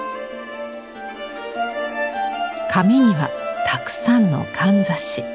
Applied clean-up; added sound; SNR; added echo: none; none; none; none.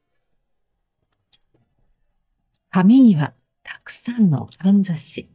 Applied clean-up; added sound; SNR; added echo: neural mask model DeepFilterNet 3.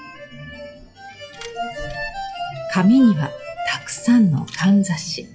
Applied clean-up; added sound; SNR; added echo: classical method WPE with log-MMSE.